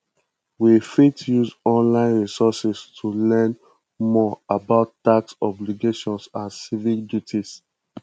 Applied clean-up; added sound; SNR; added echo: none; none; none; none.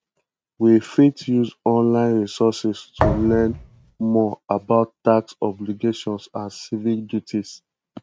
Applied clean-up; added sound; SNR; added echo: neural mask model RNNoise.